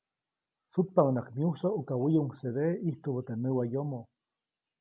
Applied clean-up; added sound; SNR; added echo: none; none; none; none.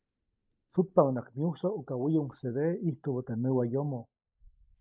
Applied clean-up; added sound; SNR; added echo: neural mask model DeepFilterNet 3.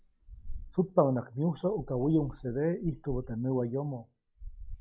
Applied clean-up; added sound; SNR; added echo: classical method log-MMSE.